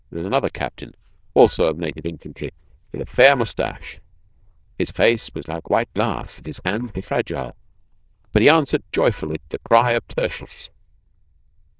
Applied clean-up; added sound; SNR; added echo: neural diffusion model UNIVERSE++.